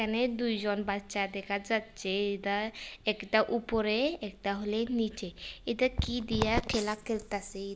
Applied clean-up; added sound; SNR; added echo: none; none; none; none.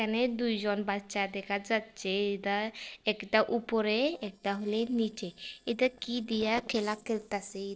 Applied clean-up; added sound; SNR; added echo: neural separator model SepFormer DNS4.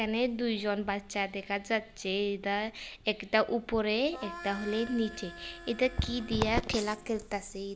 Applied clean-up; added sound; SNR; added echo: none; Harmonica; 15 dB; none.